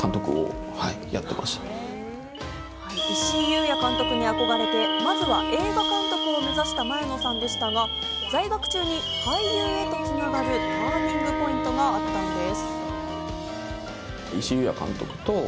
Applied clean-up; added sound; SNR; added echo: none; Wind instrument, woodwind instrument + Alarm; 1 dB; none.